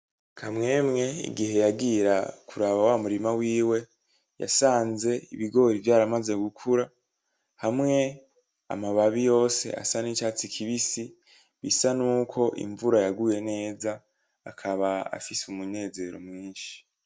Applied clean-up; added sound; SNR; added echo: none; none; none; none.